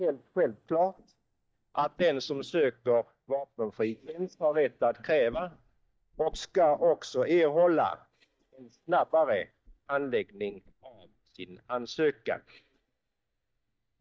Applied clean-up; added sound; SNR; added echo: neural mask model DeepFilterNet 3.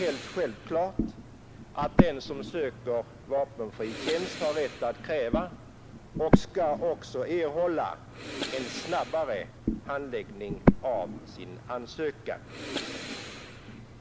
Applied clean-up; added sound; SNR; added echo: none; Breathing; 0 dB; none.